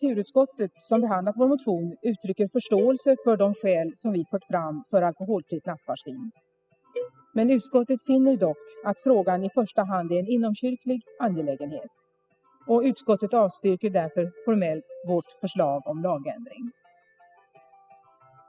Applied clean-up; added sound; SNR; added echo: classical method spectral subtraction.